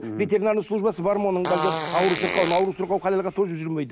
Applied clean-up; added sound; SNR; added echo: none; Fart; 5 dB; none.